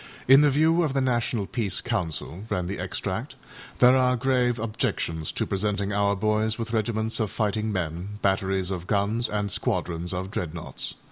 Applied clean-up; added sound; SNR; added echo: none; none; none; none.